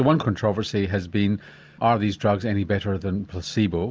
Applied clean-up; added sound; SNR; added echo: none; none; none; none.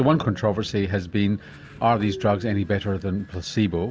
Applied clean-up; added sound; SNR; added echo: none; Train; 18 dB; none.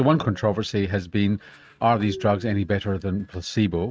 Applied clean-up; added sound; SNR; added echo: neural mask model RNNoise.